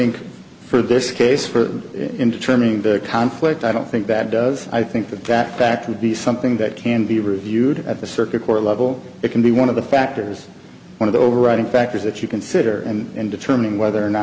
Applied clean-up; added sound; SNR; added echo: none; none; none; none.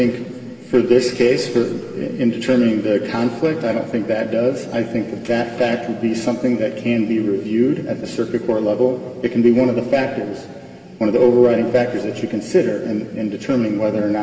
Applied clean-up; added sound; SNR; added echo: none; none; none; reverberation time 2.5 s.